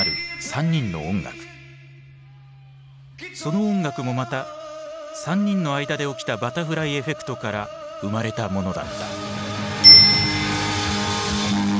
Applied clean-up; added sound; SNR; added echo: none; Bicycle bell; -1 dB; none.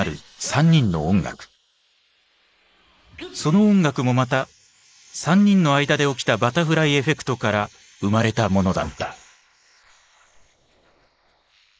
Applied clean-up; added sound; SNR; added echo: neural mask model Resemble Enhance denoiser.